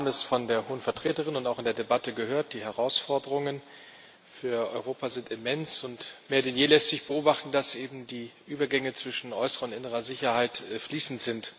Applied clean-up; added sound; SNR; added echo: none; none; none; none.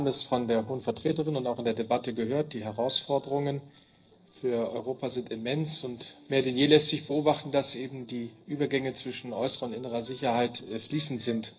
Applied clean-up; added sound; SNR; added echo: neural separator model SepFormer DNS4.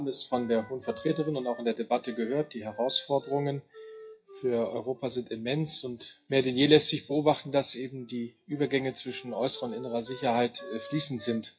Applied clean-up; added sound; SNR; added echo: classical method WPE with log-MMSE.